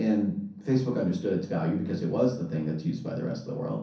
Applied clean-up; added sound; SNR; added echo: none; none; none; reverberation time 0.6 s.